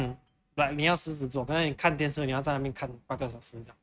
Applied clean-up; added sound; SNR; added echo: neural mask model RNNoise.